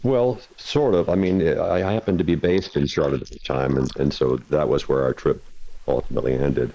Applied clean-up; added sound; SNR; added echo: neural mask model Resemble Enhance denoiser.